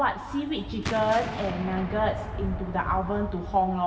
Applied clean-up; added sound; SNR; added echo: none; Explosion; 12 dB; reverberation time 2.3 s.